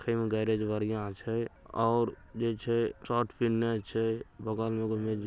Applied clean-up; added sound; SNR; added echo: none; none; none; none.